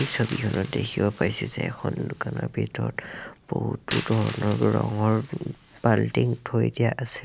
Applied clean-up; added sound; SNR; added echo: none; Coin (dropping); 18 dB; none.